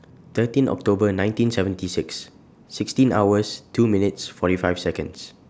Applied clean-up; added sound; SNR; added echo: none; none; none; none.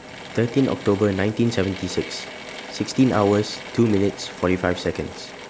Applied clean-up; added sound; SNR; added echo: none; Drill / Mechanisms; 14 dB; none.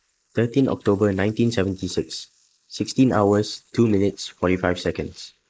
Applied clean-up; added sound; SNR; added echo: neural mask model Resemble Enhance denoiser.